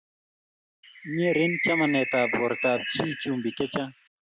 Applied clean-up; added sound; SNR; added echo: none; Bird; 4 dB; none.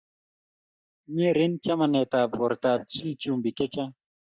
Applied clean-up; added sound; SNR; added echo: neural mask model DeepFilterNet 3.